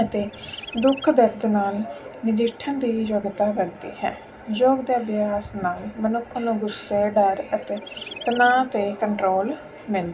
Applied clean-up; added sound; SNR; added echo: none; Chirp, tweet; 16 dB; reverberation time 0.2 s.